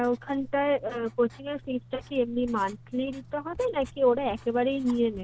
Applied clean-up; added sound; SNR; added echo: none; Writing; 19 dB; none.